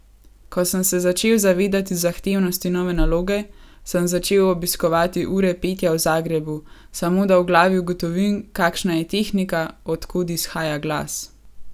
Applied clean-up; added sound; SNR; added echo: none; none; none; none.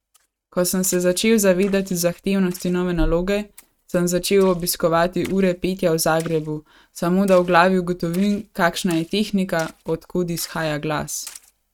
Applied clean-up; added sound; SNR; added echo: neural mask model RNNoise.